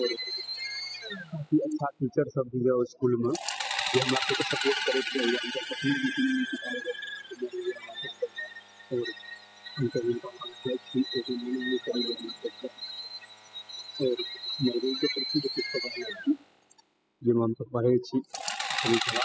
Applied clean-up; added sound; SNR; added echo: classical method spectral subtraction.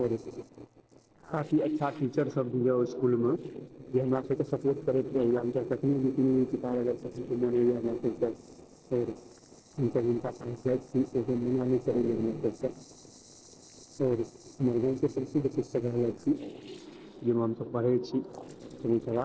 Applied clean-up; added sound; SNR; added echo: neural separator model SepFormer DNS4.